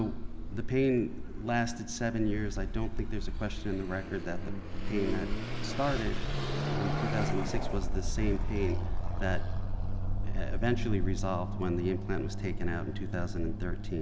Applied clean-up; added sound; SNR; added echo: none; Car passing by / Accelerating, revving, vroom; -3 dB; none.